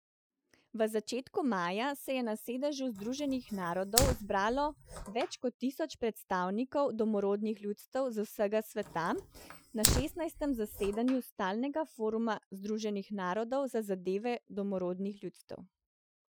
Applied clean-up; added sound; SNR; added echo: classical method Wiener filter.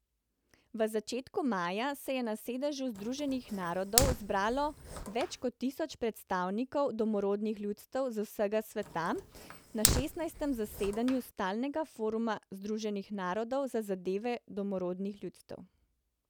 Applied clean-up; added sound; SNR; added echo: none; Fire; 2 dB; none.